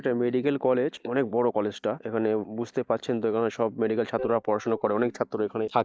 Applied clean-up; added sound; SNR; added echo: neural mask model DeepFilterNet 3.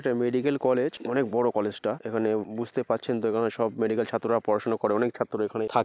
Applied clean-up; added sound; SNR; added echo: none; none; none; none.